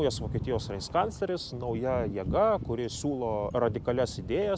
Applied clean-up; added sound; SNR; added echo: none; none; none; none.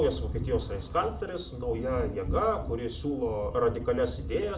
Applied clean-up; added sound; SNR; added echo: none; none; none; reverberation time 0.4 s.